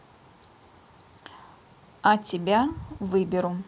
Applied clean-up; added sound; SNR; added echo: none; none; none; none.